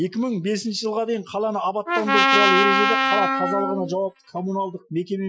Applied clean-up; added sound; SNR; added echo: classical method Wiener filter.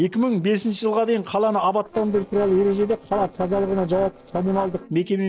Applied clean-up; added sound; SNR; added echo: neural separator model SepFormer DNS4.